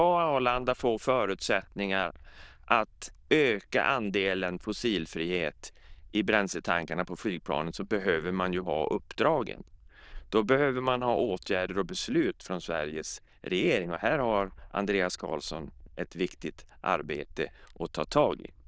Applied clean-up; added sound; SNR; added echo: neural diffusion model UNIVERSE++.